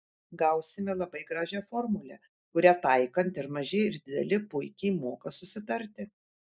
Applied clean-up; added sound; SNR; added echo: neural mask model Resemble Enhance denoiser.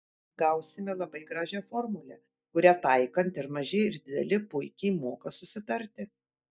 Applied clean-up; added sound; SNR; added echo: neural mask model DeepFilterNet 3.